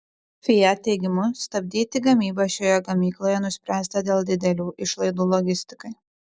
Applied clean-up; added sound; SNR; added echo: none; none; none; none.